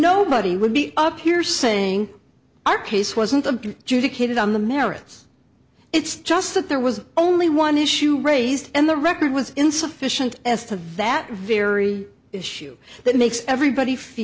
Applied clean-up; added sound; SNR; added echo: none; none; none; none.